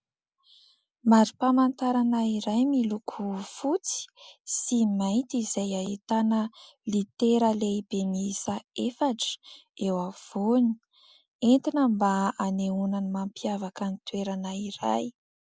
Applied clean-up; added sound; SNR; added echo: neural mask model Resemble Enhance denoiser.